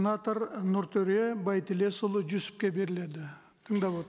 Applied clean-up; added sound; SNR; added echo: none; none; none; none.